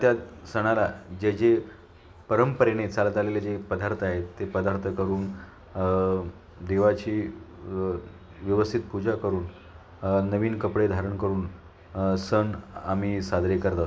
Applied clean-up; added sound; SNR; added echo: none; none; none; none.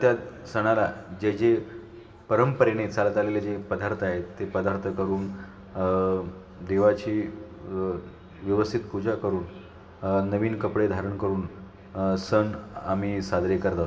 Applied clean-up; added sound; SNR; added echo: none; none; none; reverberation time 1.6 s.